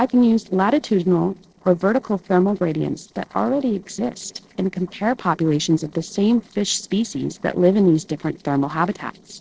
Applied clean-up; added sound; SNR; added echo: neural separator model SepFormer DNS4.